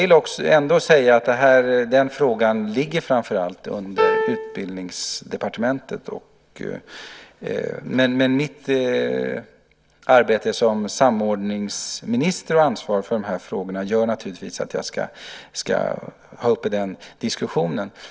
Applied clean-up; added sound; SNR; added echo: none; Piano; 2 dB; none.